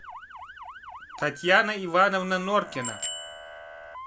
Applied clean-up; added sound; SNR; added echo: none; Motor vehicle (road) / Siren + Bicycle bell; 12 dB; none.